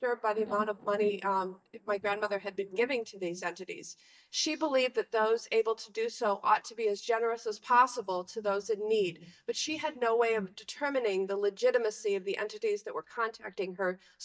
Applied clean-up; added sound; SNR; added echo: neural mask model DeepFilterNet 3.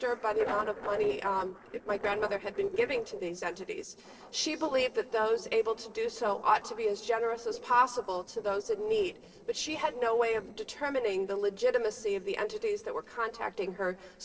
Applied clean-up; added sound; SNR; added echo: neural separator model SepFormer DNS4.